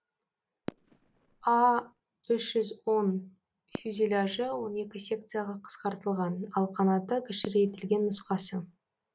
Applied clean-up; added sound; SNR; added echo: none; Fireworks; 17 dB; none.